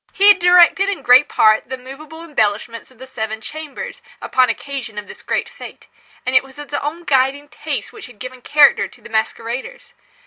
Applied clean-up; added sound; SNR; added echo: none; none; none; none.